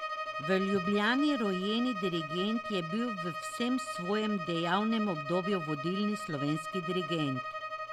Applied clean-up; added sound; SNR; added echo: none; Bowed string instrument; 6 dB; none.